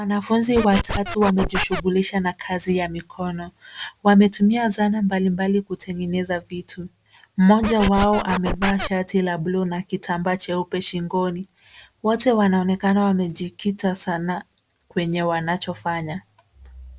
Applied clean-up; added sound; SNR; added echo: none; Scratching (performance technique); 4 dB; none.